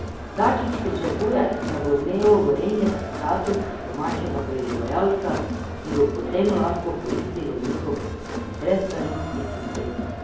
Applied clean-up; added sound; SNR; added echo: none; Crowd; 6 dB; reverberation time 1.2 s.